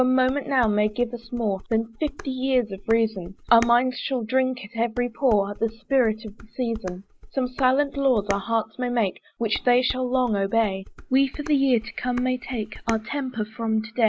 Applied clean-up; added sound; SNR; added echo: none; Dishes, pots, and pans; 17 dB; none.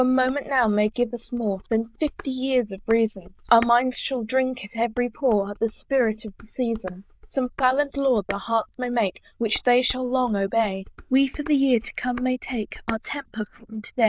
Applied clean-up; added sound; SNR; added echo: neural diffusion model UNIVERSE++.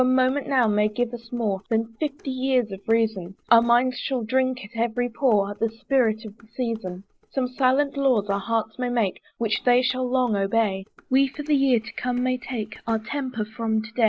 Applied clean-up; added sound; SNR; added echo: neural separator model SepFormer DNS4.